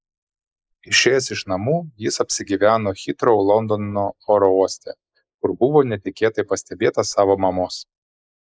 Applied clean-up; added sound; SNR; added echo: neural mask model Resemble Enhance denoiser.